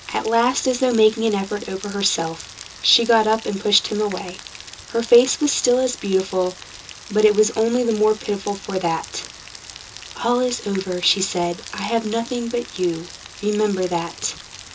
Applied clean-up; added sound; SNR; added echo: none; Rain; 17 dB; reverberation time 0.2 s.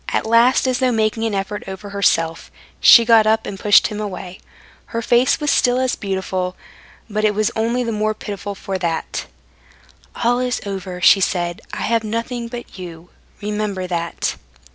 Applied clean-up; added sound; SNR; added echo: none; none; none; none.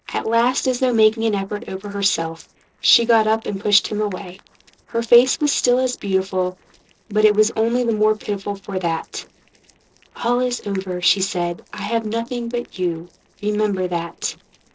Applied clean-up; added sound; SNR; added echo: neural separator model SepFormer DNS4.